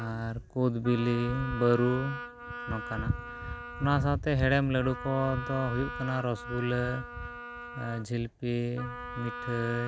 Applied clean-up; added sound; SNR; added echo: none; Wind instrument, woodwind instrument; 11 dB; none.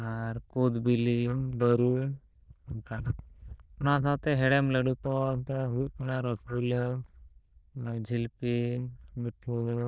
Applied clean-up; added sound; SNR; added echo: neural diffusion model UNIVERSE++.